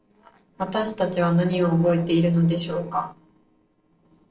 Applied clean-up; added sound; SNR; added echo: neural separator model SepFormer DNS4.